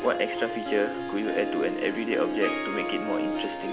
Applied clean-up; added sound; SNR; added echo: none; Harp; 2 dB; none.